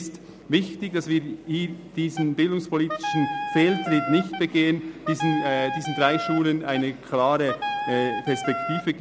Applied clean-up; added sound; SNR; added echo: none; Wind instrument, woodwind instrument; 6 dB; none.